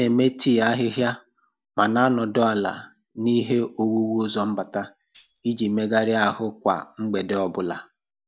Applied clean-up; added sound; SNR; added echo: none; Tambourine; 18 dB; none.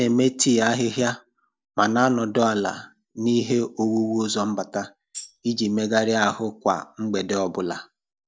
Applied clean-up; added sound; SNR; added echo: neural separator model SepFormer DNS4.